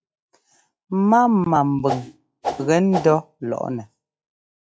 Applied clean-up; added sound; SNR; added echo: classical method log-MMSE.